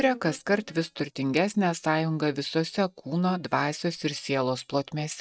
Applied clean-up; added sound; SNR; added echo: neural mask model DeepFilterNet 3.